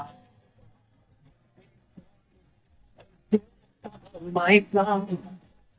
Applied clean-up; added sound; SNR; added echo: neural mask model DeepFilterNet 3.